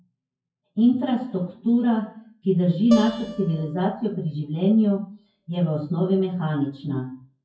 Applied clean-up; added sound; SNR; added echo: classical method WPE with log-MMSE.